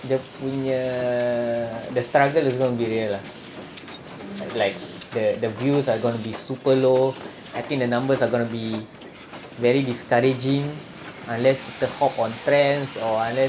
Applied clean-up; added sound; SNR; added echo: none; Hiss; 15 dB; none.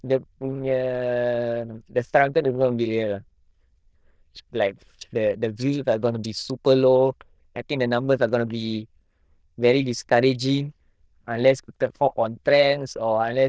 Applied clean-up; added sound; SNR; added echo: neural diffusion model UNIVERSE++.